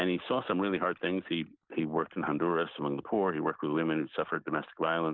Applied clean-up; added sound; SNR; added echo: neural mask model Resemble Enhance denoiser.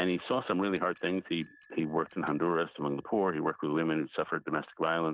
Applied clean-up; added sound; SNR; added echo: neural mask model RNNoise.